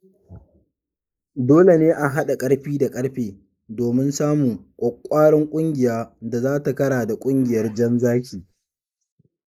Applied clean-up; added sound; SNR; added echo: neural mask model Resemble Enhance denoiser.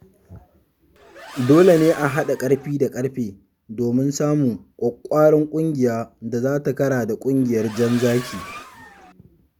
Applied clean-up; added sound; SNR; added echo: none; Accelerating, revving, vroom; 16 dB; none.